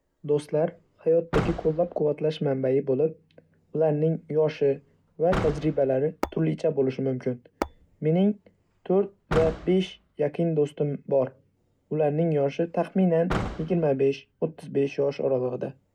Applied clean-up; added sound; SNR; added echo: none; Slam / Car + Tap / Hammer; 12 dB; none.